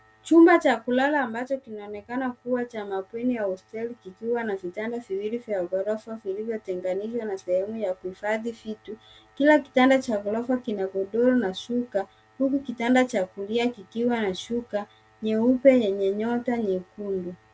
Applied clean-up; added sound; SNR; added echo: none; none; none; none.